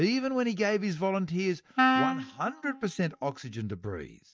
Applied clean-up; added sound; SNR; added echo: neural mask model DeepFilterNet 3.